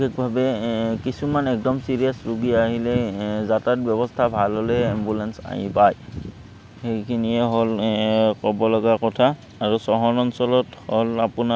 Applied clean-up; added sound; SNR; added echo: none; none; none; none.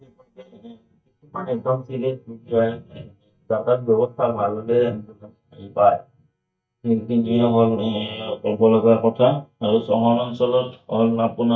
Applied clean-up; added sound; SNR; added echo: neural mask model DeepFilterNet 3.